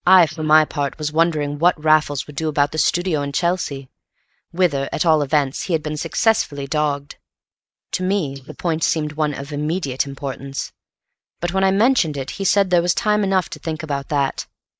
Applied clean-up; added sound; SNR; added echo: neural mask model Resemble Enhance denoiser.